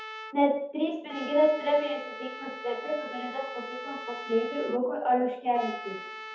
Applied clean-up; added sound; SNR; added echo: none; Trumpet; 12 dB; reverberation time 0.6 s.